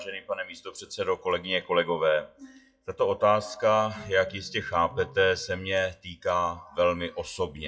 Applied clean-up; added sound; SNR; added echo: classical method WPE with log-MMSE.